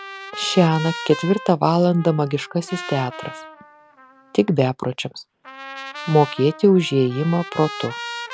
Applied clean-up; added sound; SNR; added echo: none; Trumpet; 14 dB; none.